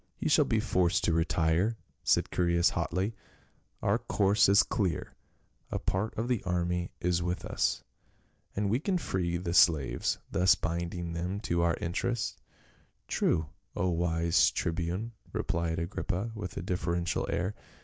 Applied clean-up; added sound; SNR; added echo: none; none; none; none.